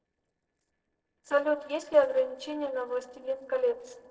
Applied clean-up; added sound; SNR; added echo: neural separator model SepFormer DNS4.